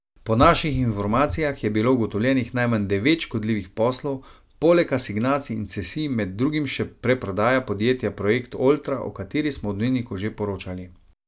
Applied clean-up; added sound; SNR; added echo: none; none; none; none.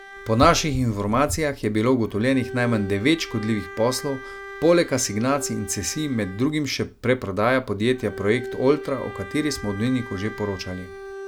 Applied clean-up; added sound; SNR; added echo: none; Bowed string instrument; 15 dB; none.